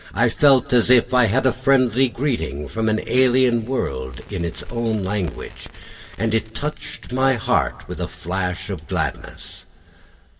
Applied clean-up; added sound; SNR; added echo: none; Crackle; 20 dB; reverberation time 1.5 s.